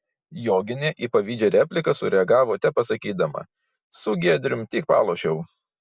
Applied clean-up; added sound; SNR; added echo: none; none; none; none.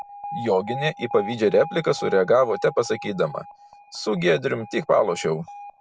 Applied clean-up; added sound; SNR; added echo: none; Alarm; 14 dB; none.